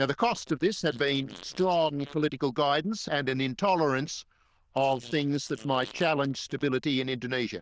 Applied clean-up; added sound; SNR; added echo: neural diffusion model UNIVERSE++.